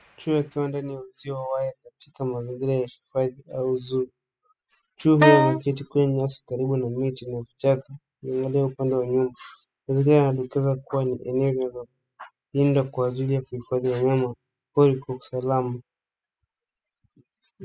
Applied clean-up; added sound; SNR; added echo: classical method spectral subtraction.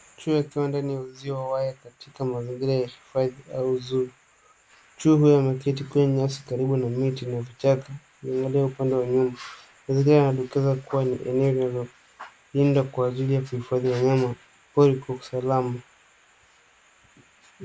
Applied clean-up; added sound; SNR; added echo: none; none; none; none.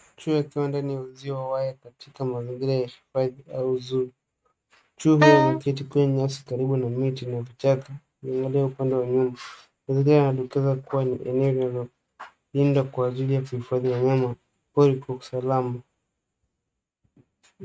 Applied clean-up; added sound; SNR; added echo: neural mask model RNNoise.